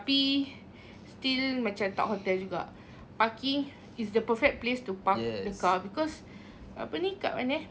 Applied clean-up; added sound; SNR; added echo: none; none; none; none.